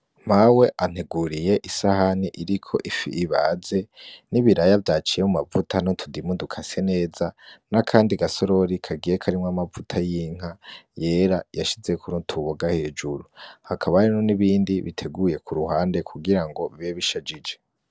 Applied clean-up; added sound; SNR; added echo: none; none; none; none.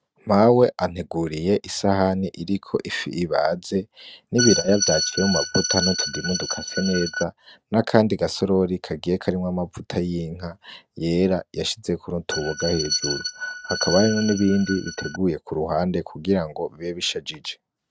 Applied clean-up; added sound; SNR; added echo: neural mask model RNNoise.